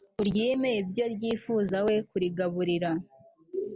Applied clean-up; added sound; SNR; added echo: none; none; none; none.